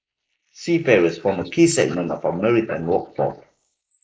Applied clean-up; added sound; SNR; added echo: neural mask model Resemble Enhance denoiser.